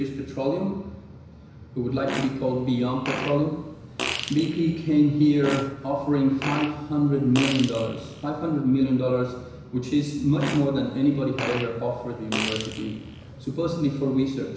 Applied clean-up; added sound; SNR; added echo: none; Fart; 10 dB; reverberation time 1.0 s.